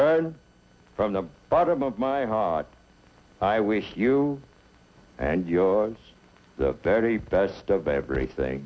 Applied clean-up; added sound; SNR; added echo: none; none; none; none.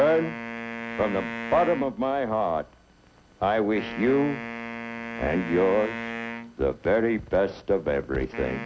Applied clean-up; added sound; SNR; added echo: none; Wind instrument, woodwind instrument; 10 dB; none.